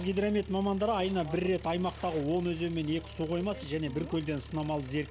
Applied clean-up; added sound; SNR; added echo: none; Engine; 15 dB; none.